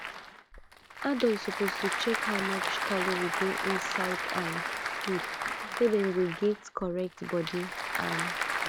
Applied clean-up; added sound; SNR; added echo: none; Applause / Crowd; 2 dB; none.